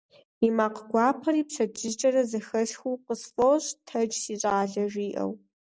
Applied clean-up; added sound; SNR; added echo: none; none; none; none.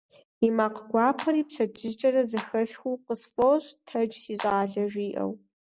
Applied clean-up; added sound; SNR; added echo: none; Clapping; 14 dB; none.